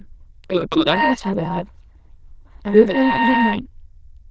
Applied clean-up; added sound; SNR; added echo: neural diffusion model UNIVERSE++.